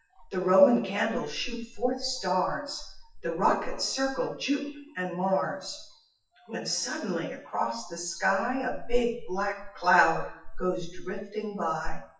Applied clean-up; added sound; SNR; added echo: classical method WPE with log-MMSE.